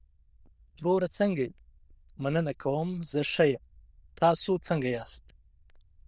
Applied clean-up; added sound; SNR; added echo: neural diffusion model UNIVERSE++.